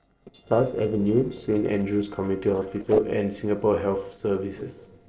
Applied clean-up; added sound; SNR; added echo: neural separator model SepFormer DNS4.